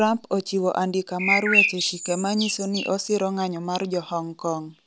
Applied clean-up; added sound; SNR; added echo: none; Bird; -1 dB; none.